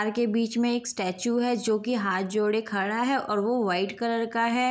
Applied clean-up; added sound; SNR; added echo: none; none; none; none.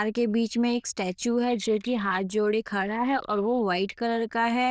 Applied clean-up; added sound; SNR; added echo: neural diffusion model UNIVERSE++.